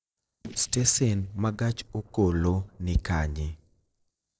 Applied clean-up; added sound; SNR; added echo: neural separator model SepFormer DNS4.